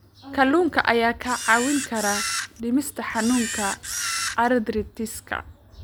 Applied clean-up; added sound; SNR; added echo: none; Camera; 5 dB; none.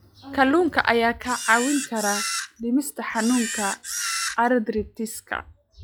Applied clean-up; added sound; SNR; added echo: classical method log-MMSE.